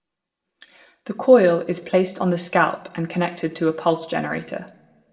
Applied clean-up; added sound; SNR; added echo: none; none; none; reverberation time 0.6 s.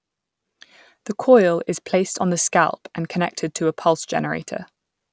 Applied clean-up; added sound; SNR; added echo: none; none; none; none.